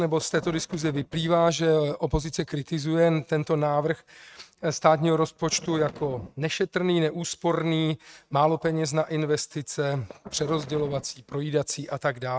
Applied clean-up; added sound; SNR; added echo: neural mask model RNNoise.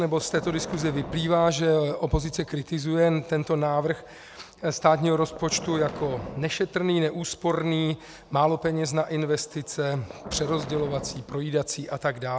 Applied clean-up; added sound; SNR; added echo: none; Boom; 13 dB; none.